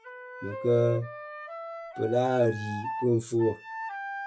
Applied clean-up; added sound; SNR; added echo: classical method log-MMSE.